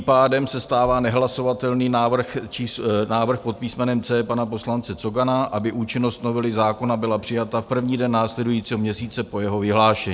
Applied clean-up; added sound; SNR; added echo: none; none; none; none.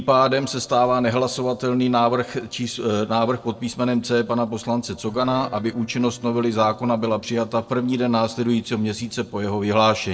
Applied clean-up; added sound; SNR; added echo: neural separator model SepFormer DNS4.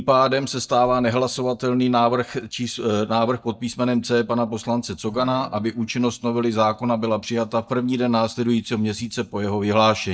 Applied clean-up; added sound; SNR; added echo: neural mask model DeepFilterNet 3.